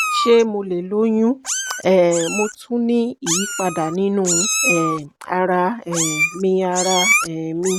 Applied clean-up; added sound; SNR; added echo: none; Meow; 5 dB; none.